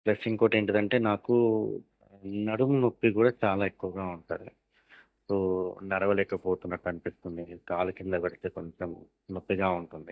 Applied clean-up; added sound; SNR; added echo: neural mask model DeepFilterNet 3.